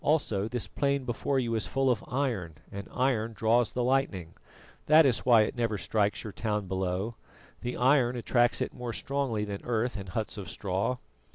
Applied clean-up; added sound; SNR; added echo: none; none; none; none.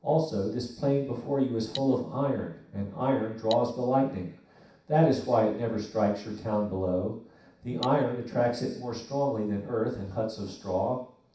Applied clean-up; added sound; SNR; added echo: none; Cutlery, silverware; 16 dB; reverberation time 0.7 s.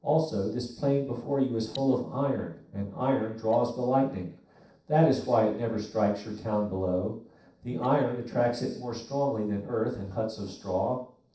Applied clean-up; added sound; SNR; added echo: neural separator model SepFormer DNS4.